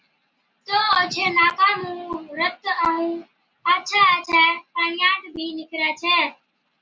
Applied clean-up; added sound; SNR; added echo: none; none; none; none.